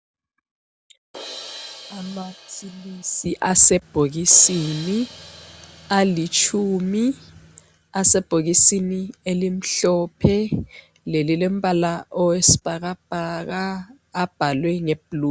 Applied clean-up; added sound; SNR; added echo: none; Crash cymbal; 18 dB; none.